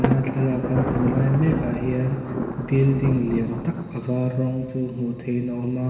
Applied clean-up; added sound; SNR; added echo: none; Thunder; 6 dB; reverberation time 2.1 s.